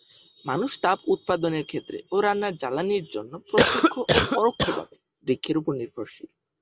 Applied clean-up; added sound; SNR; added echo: none; Cough; -4 dB; none.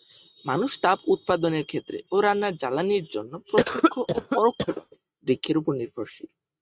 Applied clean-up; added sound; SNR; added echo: neural mask model RNNoise.